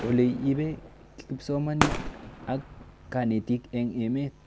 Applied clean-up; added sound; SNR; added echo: none; Fireworks; 7 dB; none.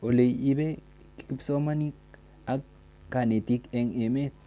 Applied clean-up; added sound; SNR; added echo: none; none; none; none.